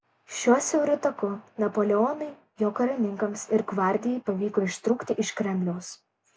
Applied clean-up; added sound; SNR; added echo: none; none; none; none.